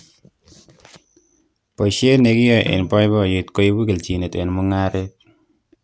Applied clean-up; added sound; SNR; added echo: none; Snare drum; 17 dB; none.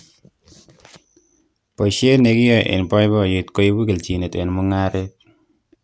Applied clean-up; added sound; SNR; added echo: none; none; none; none.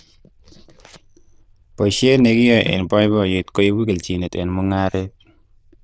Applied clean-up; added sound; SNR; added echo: neural diffusion model UNIVERSE++.